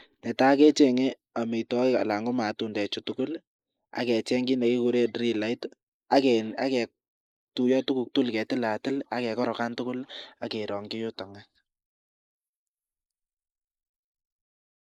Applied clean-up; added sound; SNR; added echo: neural mask model Resemble Enhance denoiser.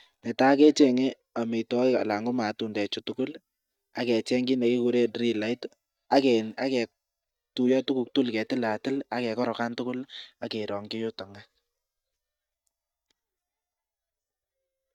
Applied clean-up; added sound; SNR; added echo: neural mask model DeepFilterNet 3.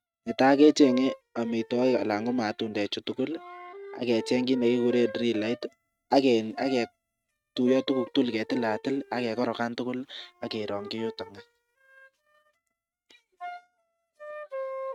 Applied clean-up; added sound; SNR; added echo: neural mask model RNNoise.